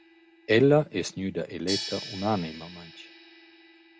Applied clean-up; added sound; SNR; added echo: none; Crash cymbal; 13 dB; none.